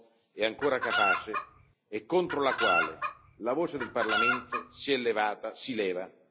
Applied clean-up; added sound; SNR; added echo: none; Chicken, rooster; -1 dB; none.